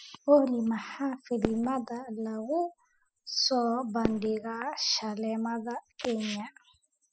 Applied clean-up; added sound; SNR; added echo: classical method spectral subtraction.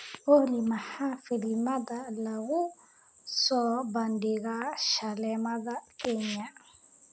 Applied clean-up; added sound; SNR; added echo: none; none; none; none.